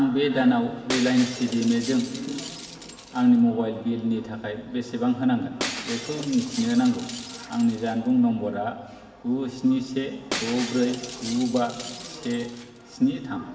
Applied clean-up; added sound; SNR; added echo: none; Shatter; 13 dB; reverberation time 1.7 s.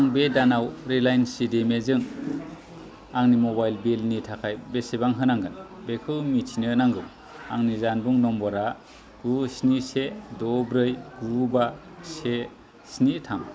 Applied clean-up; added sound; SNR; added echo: none; none; none; none.